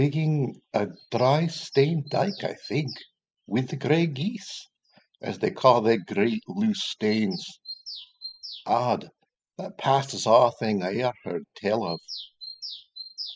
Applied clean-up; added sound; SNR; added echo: classical method spectral subtraction.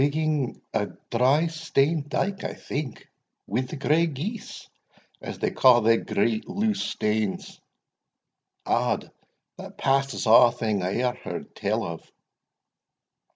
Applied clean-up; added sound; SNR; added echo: none; none; none; none.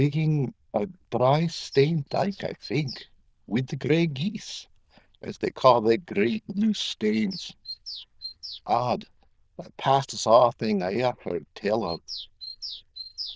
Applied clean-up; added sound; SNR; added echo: neural diffusion model UNIVERSE++.